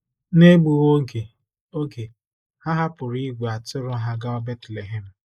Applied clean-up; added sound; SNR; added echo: neural mask model Resemble Enhance denoiser.